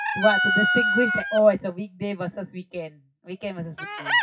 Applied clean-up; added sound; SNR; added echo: classical method WPE with log-MMSE.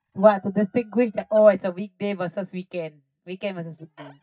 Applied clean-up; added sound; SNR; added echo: neural mask model DeepFilterNet 3.